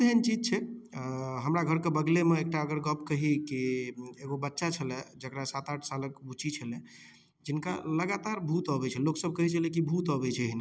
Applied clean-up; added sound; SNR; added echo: none; none; none; none.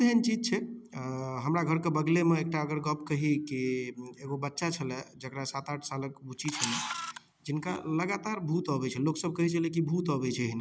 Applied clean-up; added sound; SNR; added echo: none; Camera; 7 dB; none.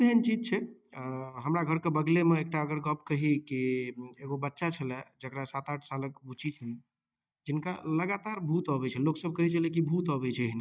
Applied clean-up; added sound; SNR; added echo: neural mask model DeepFilterNet 3.